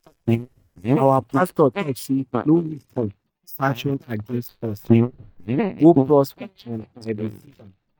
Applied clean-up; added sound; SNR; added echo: neural mask model DeepFilterNet 3.